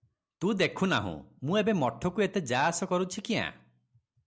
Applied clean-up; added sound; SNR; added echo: none; none; none; none.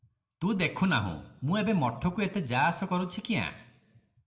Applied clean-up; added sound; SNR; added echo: none; none; none; reverberation time 0.7 s.